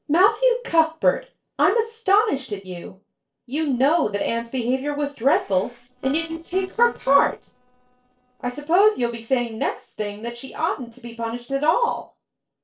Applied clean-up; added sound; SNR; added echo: neural separator model SepFormer DNS4.